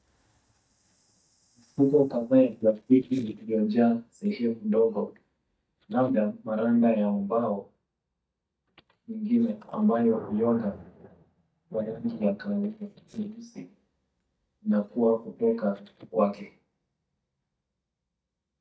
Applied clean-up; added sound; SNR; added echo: neural mask model DeepFilterNet 3.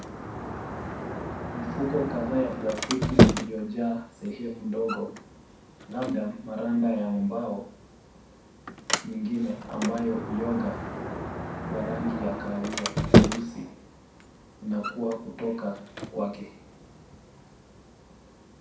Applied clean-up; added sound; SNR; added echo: none; Sliding door; -2 dB; reverberation time 0.6 s.